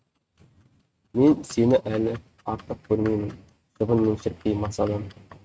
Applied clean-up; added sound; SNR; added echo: neural mask model RNNoise.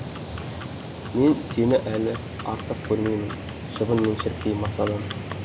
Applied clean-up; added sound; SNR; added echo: none; Livestock, farm animals, working animals; 7 dB; none.